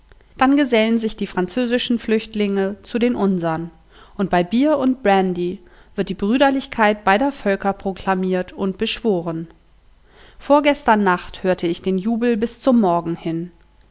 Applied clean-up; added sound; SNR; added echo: none; none; none; none.